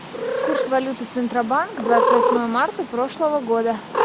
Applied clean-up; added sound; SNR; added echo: none; Cat; 1 dB; none.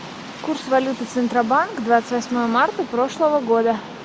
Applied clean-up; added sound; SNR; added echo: none; none; none; none.